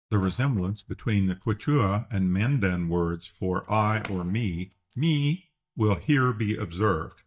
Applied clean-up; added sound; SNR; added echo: neural mask model DeepFilterNet 3.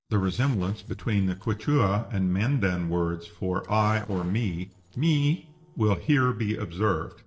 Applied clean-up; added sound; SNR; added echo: neural separator model SepFormer DNS4.